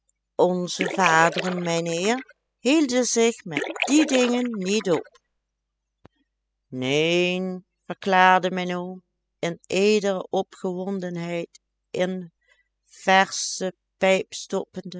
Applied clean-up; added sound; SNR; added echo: classical method spectral subtraction.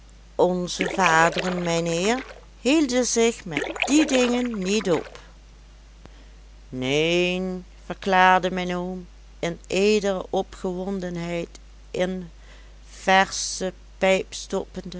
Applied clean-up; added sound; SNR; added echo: none; Splash, splatter; 8 dB; none.